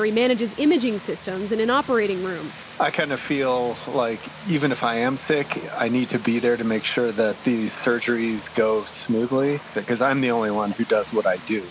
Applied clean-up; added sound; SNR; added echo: none; Vehicle; 17 dB; none.